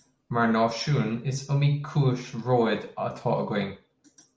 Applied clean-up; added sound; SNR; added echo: none; none; none; none.